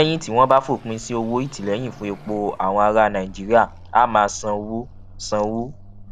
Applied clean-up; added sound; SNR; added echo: none; Car passing by / Accelerating, revving, vroom; 19 dB; none.